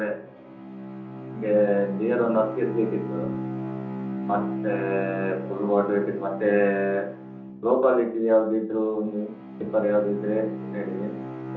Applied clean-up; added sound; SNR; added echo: none; Bowed string instrument; 9 dB; reverberation time 0.6 s.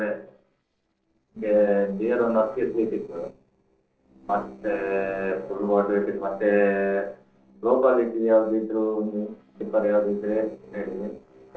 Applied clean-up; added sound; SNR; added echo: neural separator model SepFormer DNS4.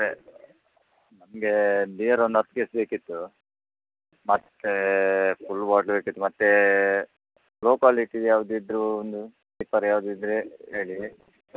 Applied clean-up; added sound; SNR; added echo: none; none; none; none.